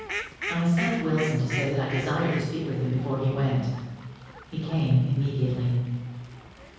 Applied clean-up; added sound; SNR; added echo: none; Fowl; 12 dB; reverberation time 1.3 s.